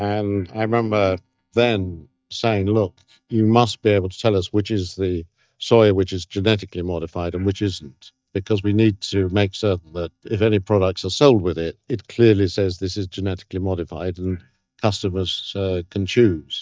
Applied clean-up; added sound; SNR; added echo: neural mask model DeepFilterNet 3.